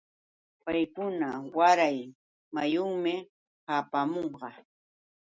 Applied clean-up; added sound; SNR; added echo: none; none; none; none.